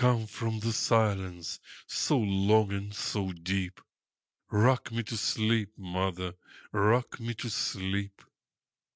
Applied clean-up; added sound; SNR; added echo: none; none; none; none.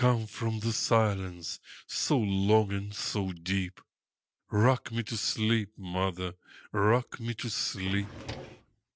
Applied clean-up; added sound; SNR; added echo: none; Drawer open or close; 13 dB; none.